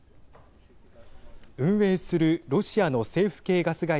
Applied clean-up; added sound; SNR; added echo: none; none; none; none.